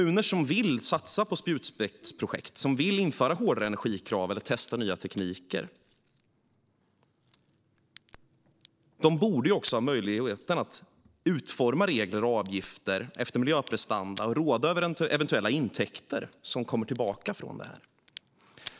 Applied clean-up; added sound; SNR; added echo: neural separator model SepFormer DNS4.